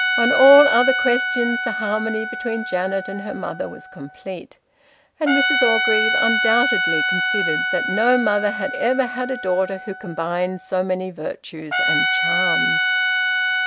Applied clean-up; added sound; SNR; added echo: none; Trumpet; 1 dB; none.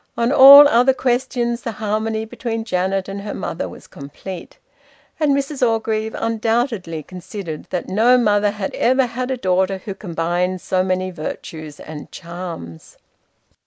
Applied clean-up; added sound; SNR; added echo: none; none; none; none.